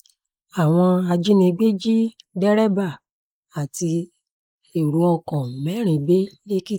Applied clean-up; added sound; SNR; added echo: neural mask model Resemble Enhance denoiser.